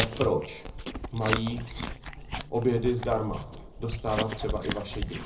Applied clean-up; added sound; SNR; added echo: none; Chewing, mastication; 5 dB; reverberation time 0.4 s.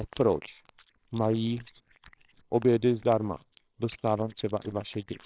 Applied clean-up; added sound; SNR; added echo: neural separator model SepFormer WHAMR!.